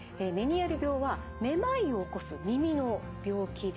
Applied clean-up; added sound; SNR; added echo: none; none; none; none.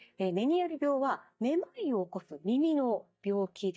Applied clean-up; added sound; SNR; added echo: neural mask model DeepFilterNet 3.